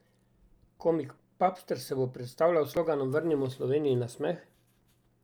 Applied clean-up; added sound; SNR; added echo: none; none; none; none.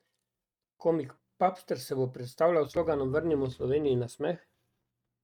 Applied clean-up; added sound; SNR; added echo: neural mask model RNNoise.